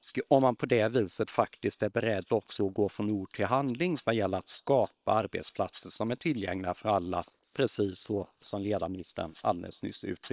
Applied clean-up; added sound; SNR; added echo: neural separator model SepFormer WHAM!.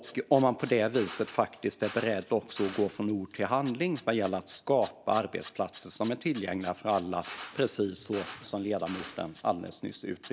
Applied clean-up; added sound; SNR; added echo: none; Tools + Drill; 18 dB; none.